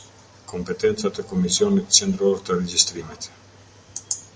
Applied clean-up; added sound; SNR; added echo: none; none; none; none.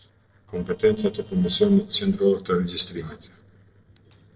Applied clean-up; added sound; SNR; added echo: neural separator model SepFormer DNS4.